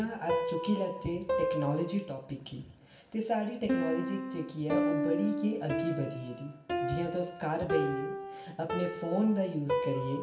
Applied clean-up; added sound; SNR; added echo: none; Piano; 1 dB; reverberation time 0.7 s.